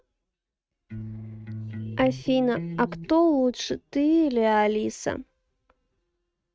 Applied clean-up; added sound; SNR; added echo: neural mask model RNNoise.